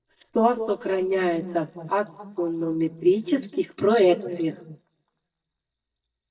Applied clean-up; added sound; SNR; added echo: neural mask model DeepFilterNet 3.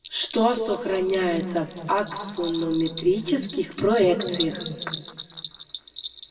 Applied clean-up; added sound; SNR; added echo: none; Bell; 13 dB; reverberation time 1.8 s.